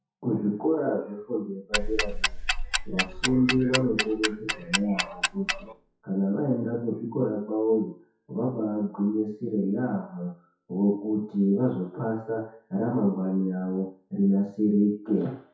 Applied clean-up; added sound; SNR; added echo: classical method WPE with log-MMSE.